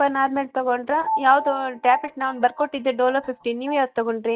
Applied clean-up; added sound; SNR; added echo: neural mask model DeepFilterNet 3.